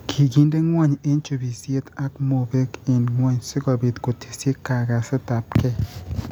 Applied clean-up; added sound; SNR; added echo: none; none; none; none.